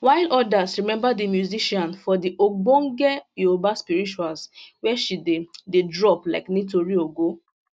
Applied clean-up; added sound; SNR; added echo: none; none; none; none.